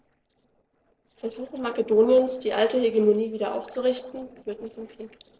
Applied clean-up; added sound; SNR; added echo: neural separator model SepFormer DNS4.